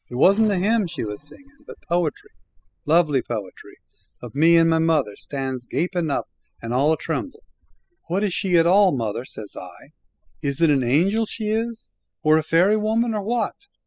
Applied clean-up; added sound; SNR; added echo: classical method spectral subtraction.